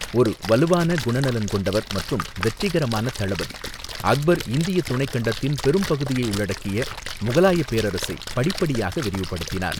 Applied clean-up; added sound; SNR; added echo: none; Splash, splatter; 10 dB; none.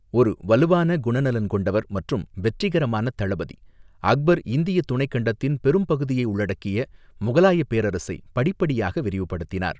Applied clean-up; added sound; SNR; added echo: none; none; none; none.